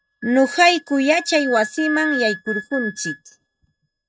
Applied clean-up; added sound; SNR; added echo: neural mask model RNNoise.